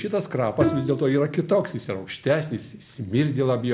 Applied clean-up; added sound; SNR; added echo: none; Bowed string instrument; 8 dB; none.